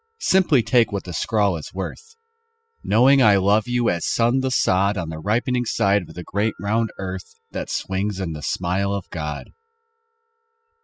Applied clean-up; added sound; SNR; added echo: classical method spectral subtraction.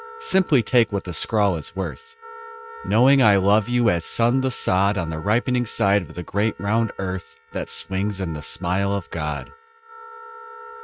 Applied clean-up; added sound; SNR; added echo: neural mask model RNNoise.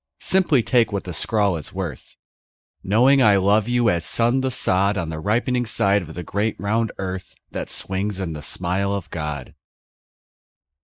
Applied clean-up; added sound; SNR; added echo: neural mask model Resemble Enhance denoiser.